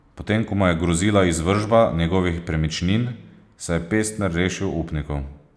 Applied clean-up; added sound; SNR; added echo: none; none; none; none.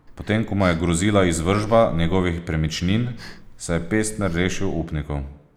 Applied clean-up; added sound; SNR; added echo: none; Breathing; 12 dB; none.